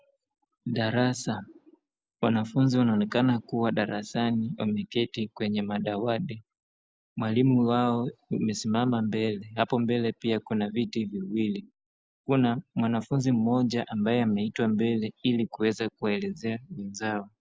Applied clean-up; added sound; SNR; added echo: none; none; none; none.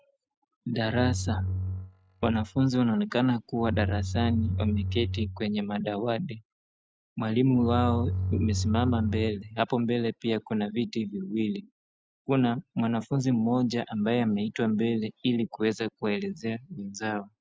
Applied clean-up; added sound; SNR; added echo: neural mask model RNNoise.